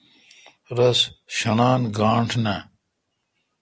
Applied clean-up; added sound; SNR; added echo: none; none; none; none.